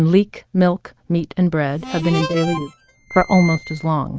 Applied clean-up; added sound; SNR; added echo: neural mask model RNNoise.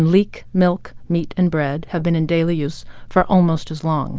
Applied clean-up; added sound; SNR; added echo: none; none; none; none.